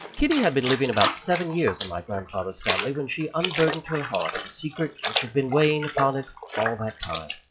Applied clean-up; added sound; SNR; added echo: classical method log-MMSE.